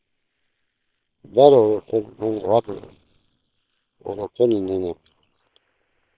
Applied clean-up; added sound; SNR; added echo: neural separator model SepFormer WHAM!.